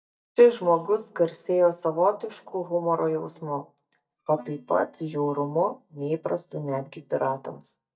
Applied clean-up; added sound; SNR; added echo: neural mask model DeepFilterNet 3.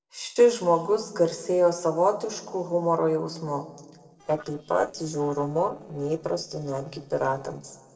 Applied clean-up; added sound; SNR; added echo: neural separator model SepFormer DNS4.